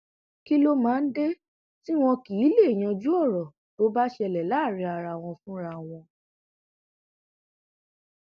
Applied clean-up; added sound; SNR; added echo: none; none; none; none.